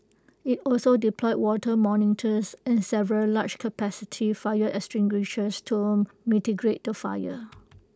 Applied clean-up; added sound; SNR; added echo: none; none; none; none.